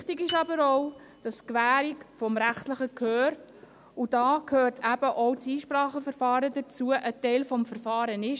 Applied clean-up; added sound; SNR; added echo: none; Piano; 16 dB; none.